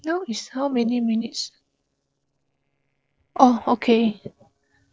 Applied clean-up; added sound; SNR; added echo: neural separator model SepFormer DNS4.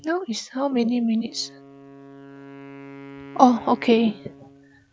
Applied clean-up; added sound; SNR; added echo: none; Wind instrument, woodwind instrument; 19 dB; none.